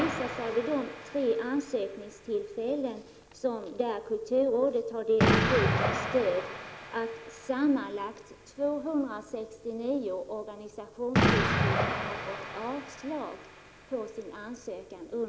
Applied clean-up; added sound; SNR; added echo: none; Explosion; 2 dB; none.